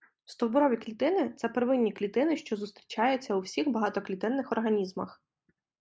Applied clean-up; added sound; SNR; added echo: none; none; none; none.